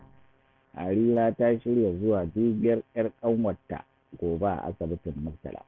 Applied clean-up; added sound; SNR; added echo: none; none; none; none.